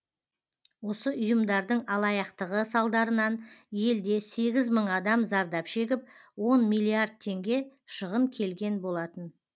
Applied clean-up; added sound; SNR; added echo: none; none; none; none.